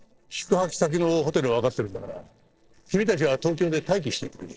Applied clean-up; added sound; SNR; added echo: neural separator model SepFormer DNS4.